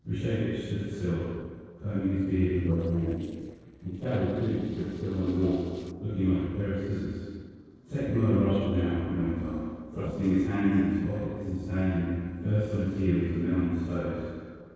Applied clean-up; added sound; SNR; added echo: neural separator model SepFormer DNS4.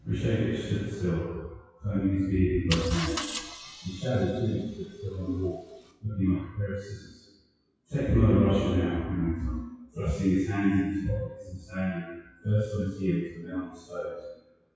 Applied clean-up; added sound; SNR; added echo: classical method WPE with log-MMSE.